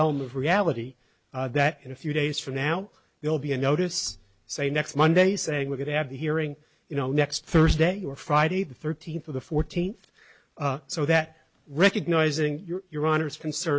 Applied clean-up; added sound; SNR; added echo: none; none; none; none.